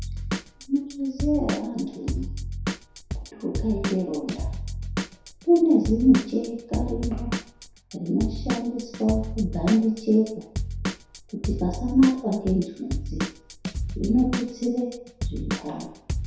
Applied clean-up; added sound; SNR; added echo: none; Drum / Drum kit; 6 dB; reverberation time 0.7 s.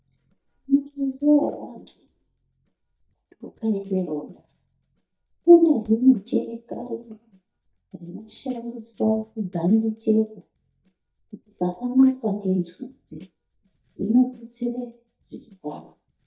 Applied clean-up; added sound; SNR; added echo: neural mask model DeepFilterNet 3.